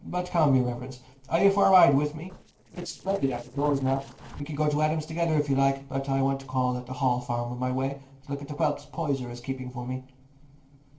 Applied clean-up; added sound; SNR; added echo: neural separator model SepFormer DNS4.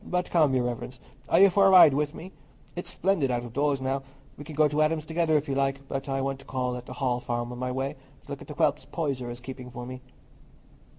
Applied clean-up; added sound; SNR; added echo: none; none; none; none.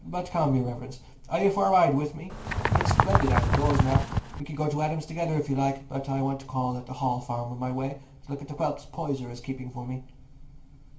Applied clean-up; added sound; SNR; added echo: none; Bird; -5 dB; reverberation time 0.3 s.